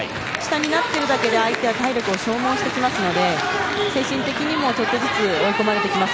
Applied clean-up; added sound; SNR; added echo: none; none; none; none.